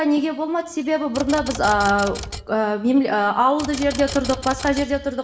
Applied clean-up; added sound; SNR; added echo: none; Typewriter; 11 dB; reverberation time 0.8 s.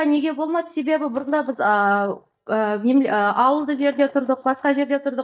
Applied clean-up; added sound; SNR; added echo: neural mask model DeepFilterNet 3.